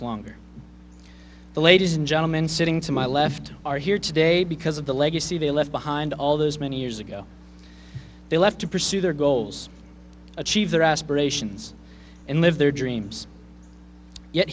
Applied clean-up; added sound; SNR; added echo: none; none; none; none.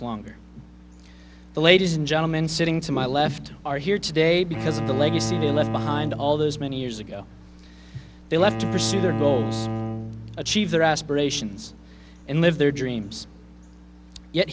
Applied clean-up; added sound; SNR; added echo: none; Bowed string instrument; 5 dB; none.